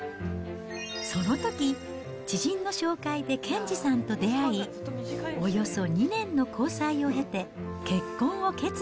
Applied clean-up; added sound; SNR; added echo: none; none; none; none.